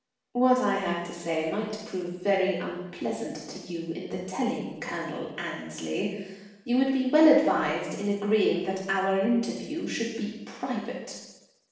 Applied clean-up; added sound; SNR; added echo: none; none; none; reverberation time 0.9 s.